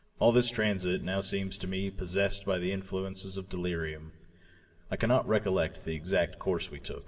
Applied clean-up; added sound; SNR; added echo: none; none; none; reverberation time 1.9 s.